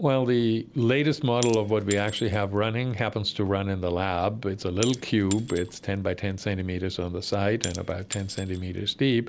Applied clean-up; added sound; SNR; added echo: none; Shatter / Crushing; 16 dB; none.